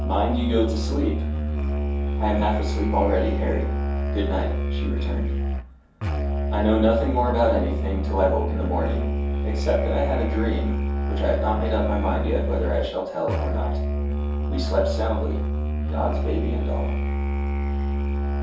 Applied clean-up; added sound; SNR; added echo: none; Musical instrument; -2 dB; reverberation time 0.6 s.